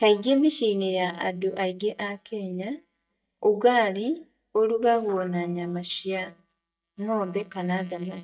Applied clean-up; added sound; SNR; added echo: neural mask model DeepFilterNet 3.